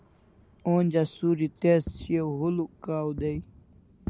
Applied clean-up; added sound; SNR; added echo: none; Fireworks; 16 dB; none.